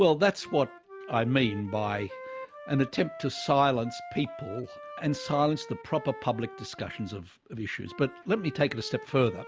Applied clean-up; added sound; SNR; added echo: none; Wind instrument, woodwind instrument; 16 dB; none.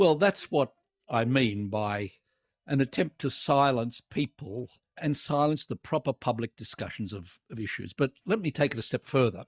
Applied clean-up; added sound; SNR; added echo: neural mask model DeepFilterNet 3.